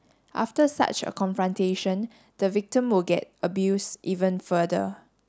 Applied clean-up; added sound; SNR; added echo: none; none; none; none.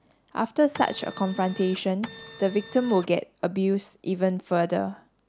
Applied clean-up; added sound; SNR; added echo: none; Printer; 16 dB; none.